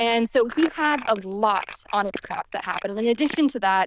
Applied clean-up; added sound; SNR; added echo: neural diffusion model UNIVERSE++.